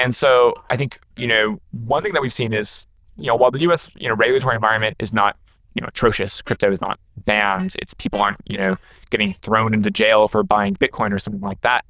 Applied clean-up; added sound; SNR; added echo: neural diffusion model UNIVERSE++.